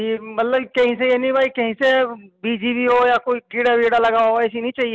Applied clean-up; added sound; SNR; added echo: none; none; none; none.